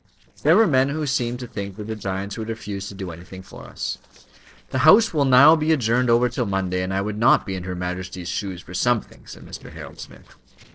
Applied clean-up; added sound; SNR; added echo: neural separator model SepFormer DNS4.